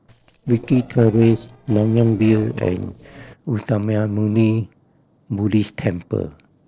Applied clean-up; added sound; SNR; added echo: neural separator model SepFormer DNS4.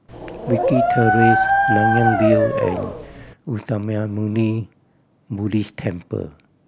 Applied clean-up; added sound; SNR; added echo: none; Dog; -3 dB; none.